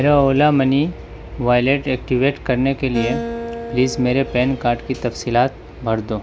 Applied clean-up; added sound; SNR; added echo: none; Acoustic guitar; 14 dB; none.